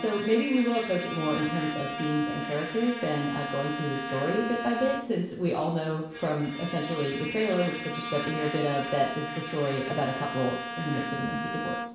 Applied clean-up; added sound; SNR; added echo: none; Bowed string instrument; 7 dB; reverberation time 0.7 s.